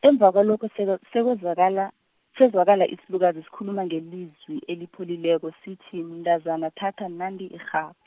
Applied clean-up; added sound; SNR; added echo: none; none; none; none.